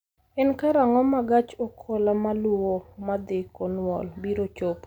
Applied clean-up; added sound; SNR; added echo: none; none; none; none.